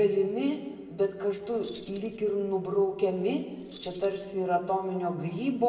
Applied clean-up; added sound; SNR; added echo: none; Keys jangling; 13 dB; reverberation time 1.4 s.